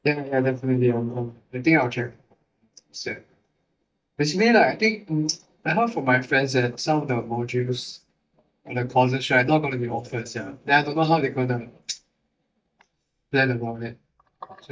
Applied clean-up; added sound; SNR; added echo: neural mask model DeepFilterNet 3.